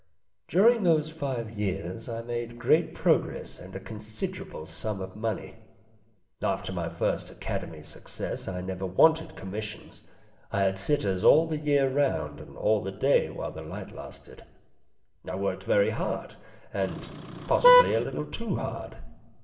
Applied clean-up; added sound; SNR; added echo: none; Vehicle horn, car horn, honking; -5 dB; reverberation time 1.0 s.